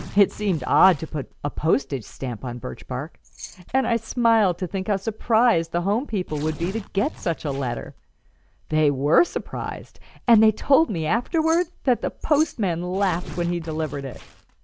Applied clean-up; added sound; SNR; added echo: none; Tearing + Keys jangling; 20 dB; none.